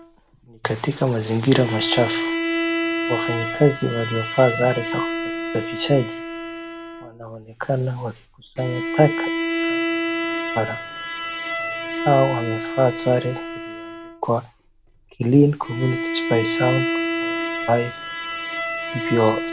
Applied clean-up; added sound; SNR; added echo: none; Bowed string instrument; 5 dB; none.